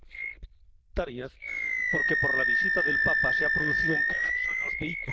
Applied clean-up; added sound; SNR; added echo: neural diffusion model UNIVERSE++.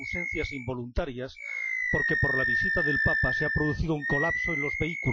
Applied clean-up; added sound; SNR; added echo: classical method Wiener filter.